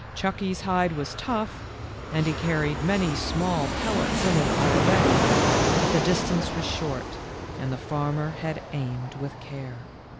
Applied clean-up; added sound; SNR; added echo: none; Fixed-wing aircraft, airplane; -1 dB; none.